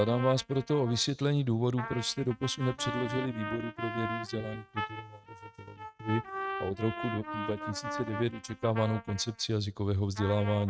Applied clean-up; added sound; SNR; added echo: neural mask model RNNoise.